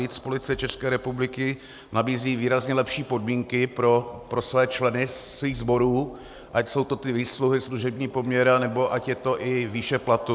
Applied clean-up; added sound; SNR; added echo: none; none; none; none.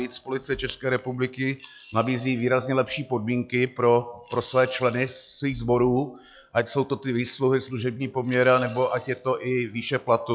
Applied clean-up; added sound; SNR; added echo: classical method log-MMSE.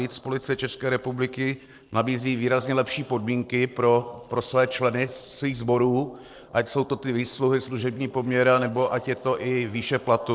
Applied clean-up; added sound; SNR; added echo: neural separator model SepFormer DNS4.